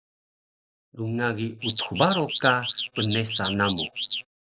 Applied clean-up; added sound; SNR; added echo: neural mask model Resemble Enhance denoiser.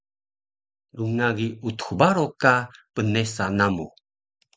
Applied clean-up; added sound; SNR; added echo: none; none; none; none.